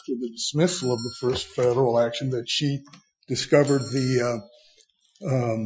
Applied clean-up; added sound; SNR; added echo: classical method Wiener filter.